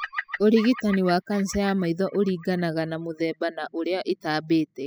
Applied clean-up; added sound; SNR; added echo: classical method spectral subtraction.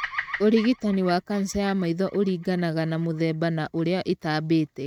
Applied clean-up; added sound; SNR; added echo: neural mask model RNNoise.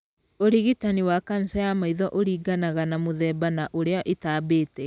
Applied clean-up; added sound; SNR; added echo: none; none; none; none.